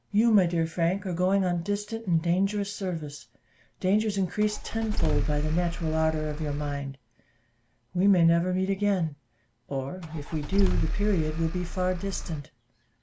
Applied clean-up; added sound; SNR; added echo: none; Engine starting / Car; 0 dB; none.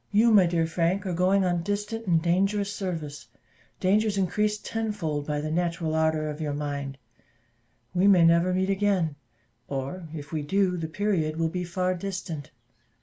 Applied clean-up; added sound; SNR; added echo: none; none; none; none.